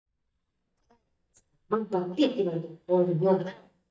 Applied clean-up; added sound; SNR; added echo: neural mask model DeepFilterNet 3.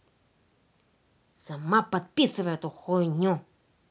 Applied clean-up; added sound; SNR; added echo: none; none; none; none.